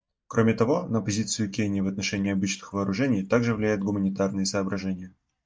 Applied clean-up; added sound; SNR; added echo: neural mask model DeepFilterNet 3.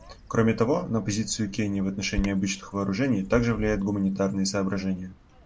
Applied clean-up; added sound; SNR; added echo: none; Bird vocalization, bird call, bird song; 14 dB; none.